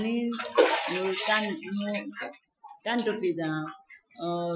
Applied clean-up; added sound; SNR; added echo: classical method Wiener filter.